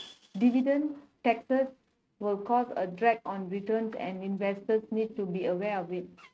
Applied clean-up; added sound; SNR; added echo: neural mask model RNNoise.